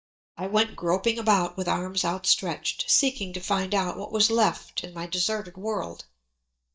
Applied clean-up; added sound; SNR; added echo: neural mask model DeepFilterNet 3.